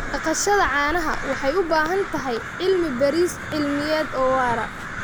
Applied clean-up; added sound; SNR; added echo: none; Thunder + Crow; 8 dB; none.